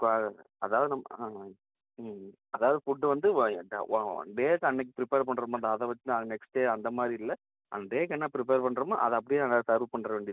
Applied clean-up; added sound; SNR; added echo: none; none; none; none.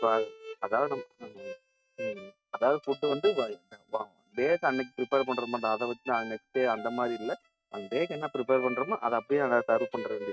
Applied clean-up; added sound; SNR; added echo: neural mask model RNNoise.